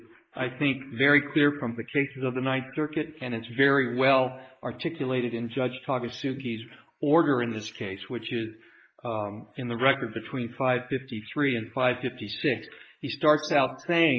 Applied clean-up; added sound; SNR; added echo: neural mask model Resemble Enhance denoiser.